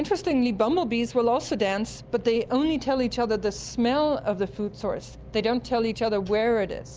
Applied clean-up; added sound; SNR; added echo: none; none; none; none.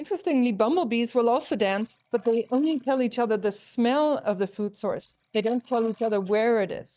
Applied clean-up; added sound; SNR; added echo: neural mask model DeepFilterNet 3.